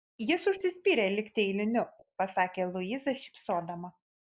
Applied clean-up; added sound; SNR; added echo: neural mask model Resemble Enhance denoiser.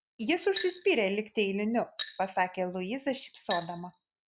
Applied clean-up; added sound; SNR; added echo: none; Glass; 13 dB; none.